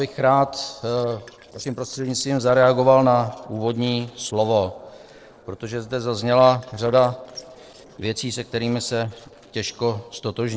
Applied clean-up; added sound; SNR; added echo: neural separator model SepFormer DNS4.